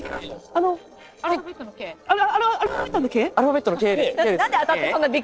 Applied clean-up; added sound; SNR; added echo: neural separator model SepFormer DNS4.